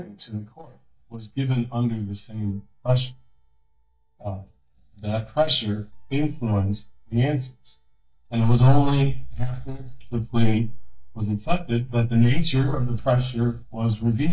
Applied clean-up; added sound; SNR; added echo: neural mask model DeepFilterNet 3.